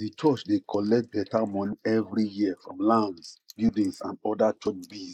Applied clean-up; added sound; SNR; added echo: neural mask model Resemble Enhance denoiser.